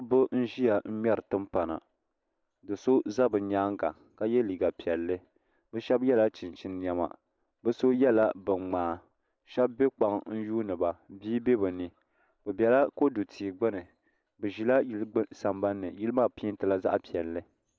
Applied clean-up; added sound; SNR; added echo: none; none; none; none.